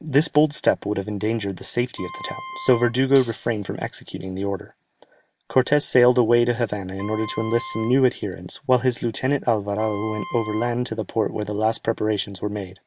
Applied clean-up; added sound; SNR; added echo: none; Cutlery, silverware + Wind instrument, woodwind instrument; 15 dB; none.